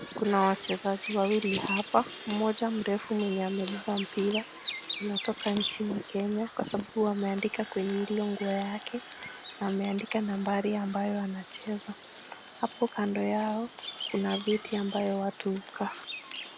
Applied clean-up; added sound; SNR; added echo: none; Bird vocalization, bird call, bird song; 9 dB; none.